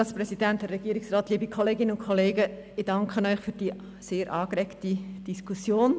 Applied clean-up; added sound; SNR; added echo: none; none; none; none.